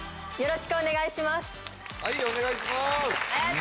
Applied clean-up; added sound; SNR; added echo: none; none; none; none.